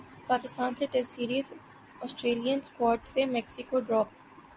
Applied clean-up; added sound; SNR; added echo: none; none; none; none.